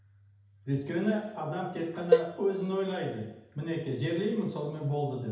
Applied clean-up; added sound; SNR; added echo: none; Cowbell; -2 dB; reverberation time 0.8 s.